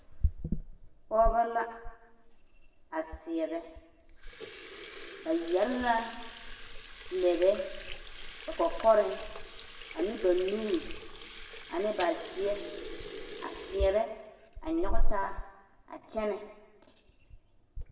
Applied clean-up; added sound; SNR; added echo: none; Sink (filling or washing) / Water tap, faucet; 2 dB; reverberation time 1.0 s.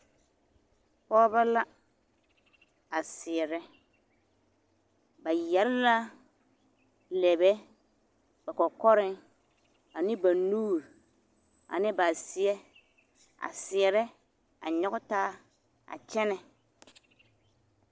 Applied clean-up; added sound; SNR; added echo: none; none; none; none.